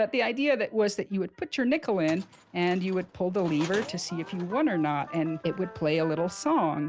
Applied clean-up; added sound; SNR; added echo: none; none; none; none.